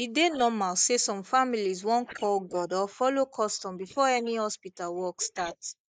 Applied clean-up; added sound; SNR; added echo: neural mask model Resemble Enhance denoiser.